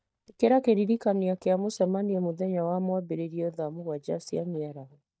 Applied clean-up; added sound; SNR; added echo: neural mask model DeepFilterNet 3.